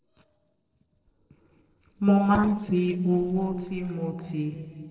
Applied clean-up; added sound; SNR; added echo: neural separator model SepFormer DNS4.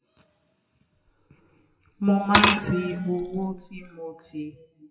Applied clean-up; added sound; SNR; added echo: classical method WPE with log-MMSE.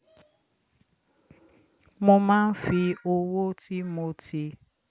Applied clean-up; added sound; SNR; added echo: none; none; none; none.